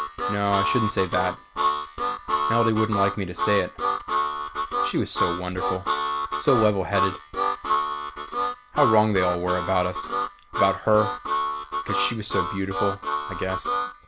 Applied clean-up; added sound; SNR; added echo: none; Harmonica; 0 dB; none.